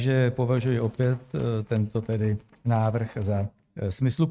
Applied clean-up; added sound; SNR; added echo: neural mask model RNNoise.